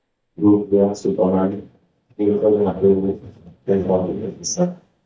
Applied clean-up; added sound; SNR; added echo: neural mask model DeepFilterNet 3.